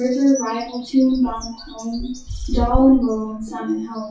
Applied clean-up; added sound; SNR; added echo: classical method WPE with log-MMSE.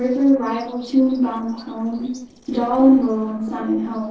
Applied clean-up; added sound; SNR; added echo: neural separator model SepFormer DNS4.